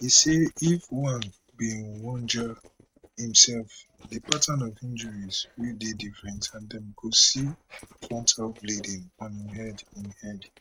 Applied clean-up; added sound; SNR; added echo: neural mask model RNNoise.